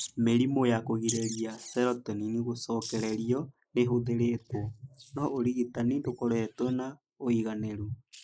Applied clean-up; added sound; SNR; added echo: neural mask model Resemble Enhance denoiser.